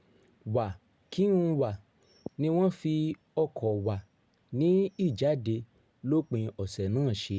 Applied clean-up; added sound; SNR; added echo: none; none; none; none.